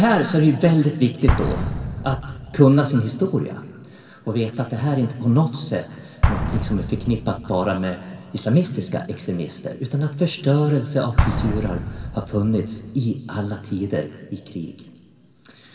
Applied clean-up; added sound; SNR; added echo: none; Explosion; 7 dB; reverberation time 1.8 s.